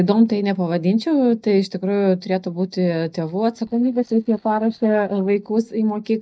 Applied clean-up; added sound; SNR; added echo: neural mask model DeepFilterNet 3.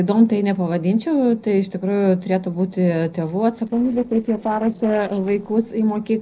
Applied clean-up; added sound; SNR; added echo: neural separator model SepFormer DNS4.